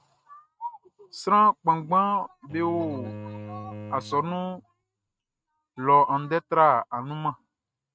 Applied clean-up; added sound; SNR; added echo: neural mask model RNNoise.